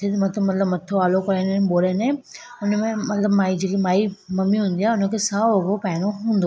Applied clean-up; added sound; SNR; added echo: none; none; none; none.